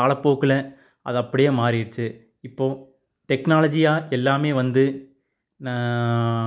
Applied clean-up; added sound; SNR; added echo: none; none; none; none.